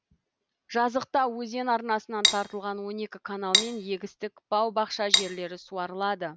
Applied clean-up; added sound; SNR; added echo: none; Cutlery, silverware; -3 dB; none.